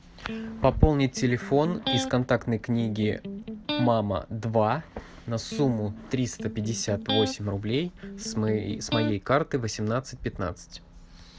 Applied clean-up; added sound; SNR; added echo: none; Electric guitar; 8 dB; none.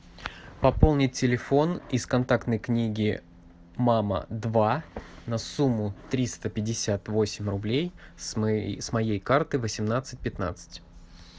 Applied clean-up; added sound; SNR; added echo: none; none; none; none.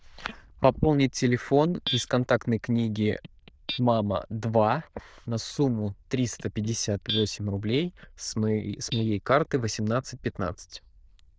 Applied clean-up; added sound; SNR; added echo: neural diffusion model UNIVERSE++.